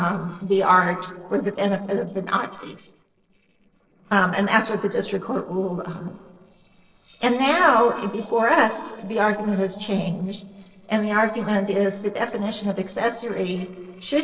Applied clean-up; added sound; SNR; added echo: neural separator model SepFormer DNS4.